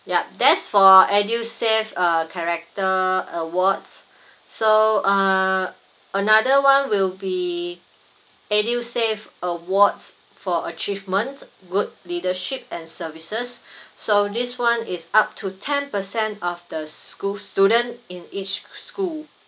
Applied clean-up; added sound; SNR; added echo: none; none; none; none.